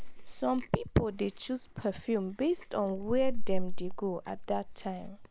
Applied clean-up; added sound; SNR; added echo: none; Chewing, mastication; 0 dB; none.